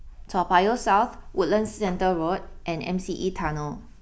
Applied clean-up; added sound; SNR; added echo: none; none; none; none.